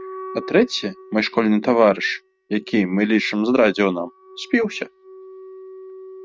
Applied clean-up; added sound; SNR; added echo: neural mask model RNNoise.